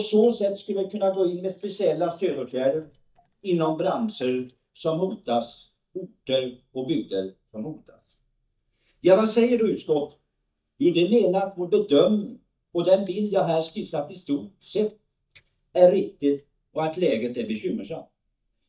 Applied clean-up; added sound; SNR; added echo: neural mask model DeepFilterNet 3.